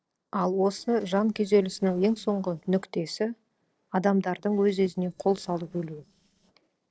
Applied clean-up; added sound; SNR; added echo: neural separator model SepFormer DNS4.